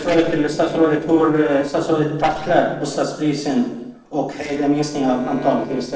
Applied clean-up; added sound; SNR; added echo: neural separator model SepFormer DNS4.